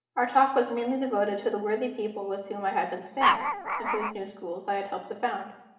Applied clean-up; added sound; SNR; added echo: none; Dog; -2 dB; reverberation time 0.9 s.